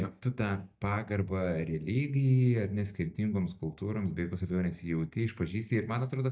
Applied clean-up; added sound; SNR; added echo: neural mask model DeepFilterNet 3.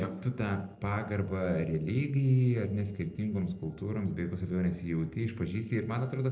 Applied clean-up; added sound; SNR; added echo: neural separator model SepFormer DNS4.